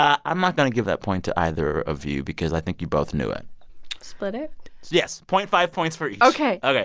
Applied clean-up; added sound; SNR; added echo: none; none; none; none.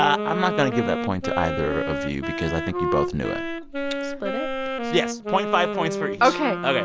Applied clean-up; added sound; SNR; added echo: none; Wind instrument, woodwind instrument; 3 dB; none.